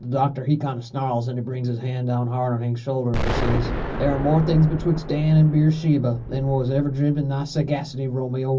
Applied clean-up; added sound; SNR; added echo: none; Explosion; 9 dB; reverberation time 0.4 s.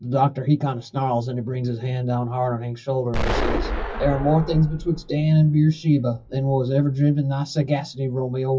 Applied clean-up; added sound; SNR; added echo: classical method WPE with log-MMSE.